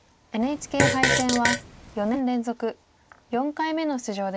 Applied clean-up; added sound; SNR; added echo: none; Fart; -1 dB; none.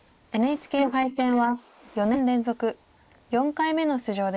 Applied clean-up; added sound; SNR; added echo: neural mask model Resemble Enhance denoiser.